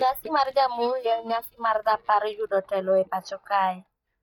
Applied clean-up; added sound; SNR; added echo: neural mask model DeepFilterNet 3.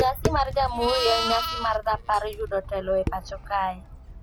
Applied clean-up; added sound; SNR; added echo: none; Tap + Livestock, farm animals, working animals; 5 dB; none.